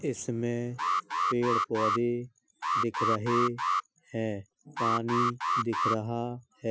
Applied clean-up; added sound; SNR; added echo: classical method Wiener filter.